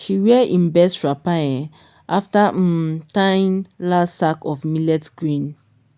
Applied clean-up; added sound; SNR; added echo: none; none; none; none.